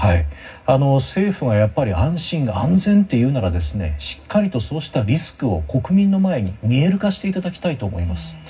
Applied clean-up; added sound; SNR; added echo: none; none; none; reverberation time 0.4 s.